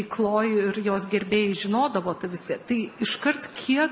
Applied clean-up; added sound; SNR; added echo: none; none; none; none.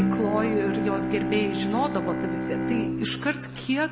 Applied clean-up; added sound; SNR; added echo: none; Bowed string instrument; 0 dB; none.